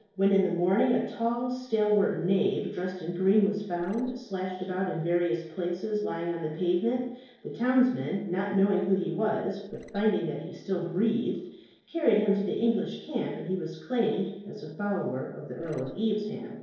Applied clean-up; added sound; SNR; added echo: neural separator model SepFormer DNS4.